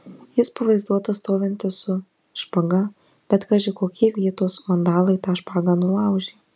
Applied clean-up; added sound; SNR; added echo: none; none; none; none.